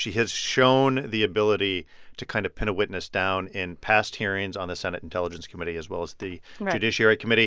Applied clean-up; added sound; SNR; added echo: none; none; none; none.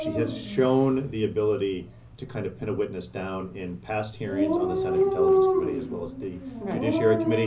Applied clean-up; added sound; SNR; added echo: none; Dog; 0 dB; reverberation time 0.5 s.